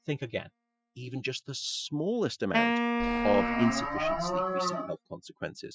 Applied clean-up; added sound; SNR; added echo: classical method Wiener filter.